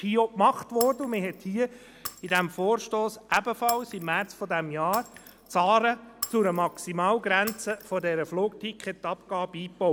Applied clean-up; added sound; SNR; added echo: none; Shatter; 15 dB; none.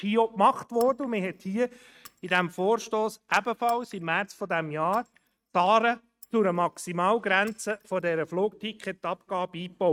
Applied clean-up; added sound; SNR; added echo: neural mask model RNNoise.